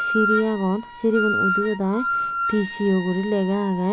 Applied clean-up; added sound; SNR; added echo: none; Wind instrument, woodwind instrument; 4 dB; none.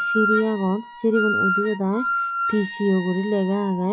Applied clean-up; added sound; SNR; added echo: classical method log-MMSE.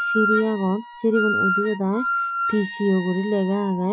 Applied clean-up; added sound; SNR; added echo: classical method Wiener filter.